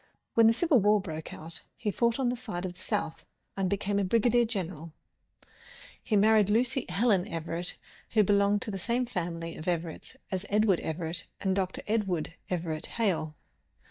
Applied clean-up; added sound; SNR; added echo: neural mask model DeepFilterNet 3.